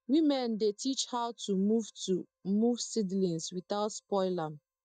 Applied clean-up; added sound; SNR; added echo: neural mask model DeepFilterNet 3.